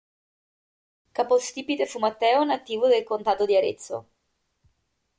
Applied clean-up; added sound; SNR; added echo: none; none; none; none.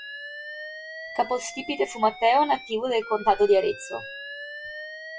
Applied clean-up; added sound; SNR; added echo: classical method WPE with log-MMSE.